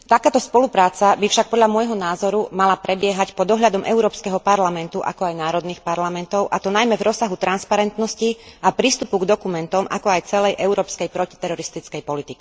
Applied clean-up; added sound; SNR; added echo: none; none; none; none.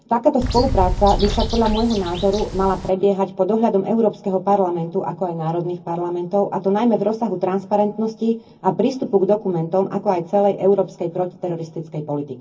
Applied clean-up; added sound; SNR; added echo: none; Bird; 4 dB; reverberation time 0.4 s.